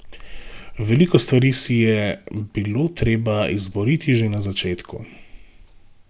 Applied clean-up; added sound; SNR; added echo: none; Wind; 19 dB; none.